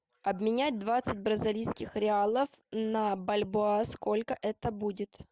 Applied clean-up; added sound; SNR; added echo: none; none; none; none.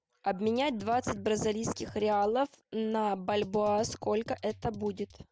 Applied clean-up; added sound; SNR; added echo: none; Drum kit; 20 dB; none.